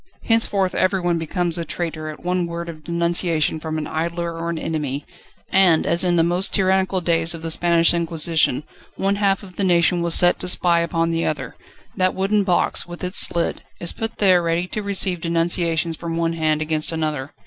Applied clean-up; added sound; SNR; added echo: none; none; none; none.